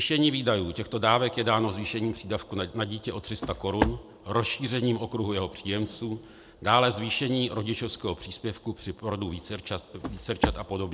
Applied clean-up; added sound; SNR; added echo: none; Walk, footsteps; 3 dB; none.